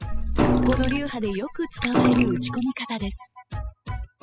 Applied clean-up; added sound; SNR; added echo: classical method spectral subtraction.